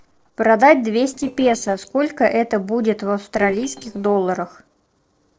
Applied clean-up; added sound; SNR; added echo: neural separator model SepFormer DNS4.